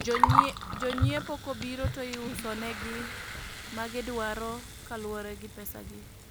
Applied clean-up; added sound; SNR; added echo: none; Gurgling; -4 dB; none.